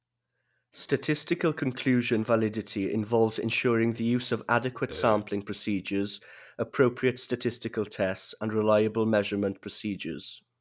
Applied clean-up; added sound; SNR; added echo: none; Burping, eructation; 10 dB; none.